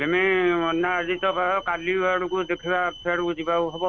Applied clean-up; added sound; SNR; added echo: none; Alarm; 19 dB; none.